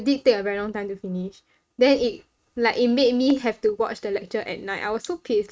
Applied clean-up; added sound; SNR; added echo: neural mask model RNNoise.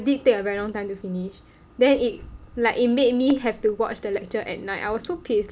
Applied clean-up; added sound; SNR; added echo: none; Fireworks; 20 dB; none.